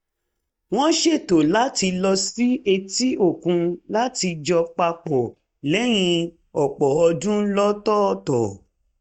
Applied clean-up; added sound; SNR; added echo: neural mask model DeepFilterNet 3.